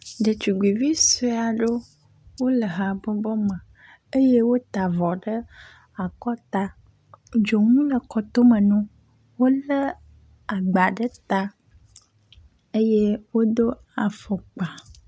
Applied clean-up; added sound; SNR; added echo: none; none; none; none.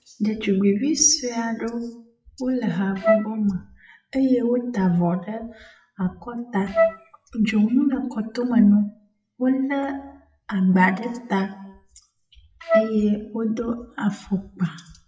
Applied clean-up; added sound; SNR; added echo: classical method WPE with log-MMSE.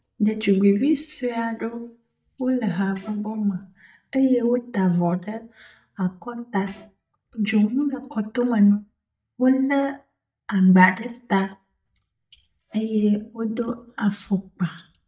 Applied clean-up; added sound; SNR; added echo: neural mask model DeepFilterNet 3.